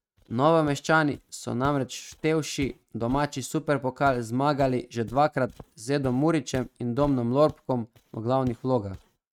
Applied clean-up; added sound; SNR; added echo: neural mask model RNNoise.